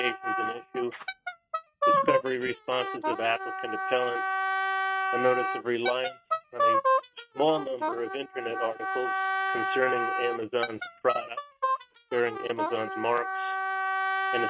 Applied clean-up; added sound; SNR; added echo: neural mask model RNNoise.